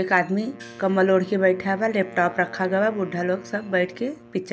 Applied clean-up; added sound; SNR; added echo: none; Gong + Wind instrument, woodwind instrument; 20 dB; none.